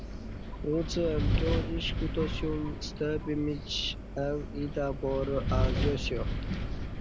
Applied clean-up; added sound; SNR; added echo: none; Wind; -1 dB; none.